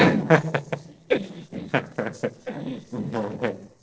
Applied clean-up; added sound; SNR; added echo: neural separator model SepFormer DNS4.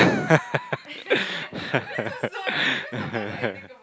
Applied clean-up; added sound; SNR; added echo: none; none; none; none.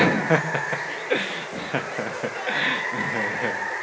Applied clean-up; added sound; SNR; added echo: none; Water; 3 dB; reverberation time 1.0 s.